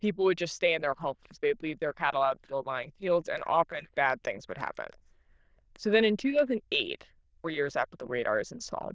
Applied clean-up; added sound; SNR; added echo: neural diffusion model UNIVERSE++.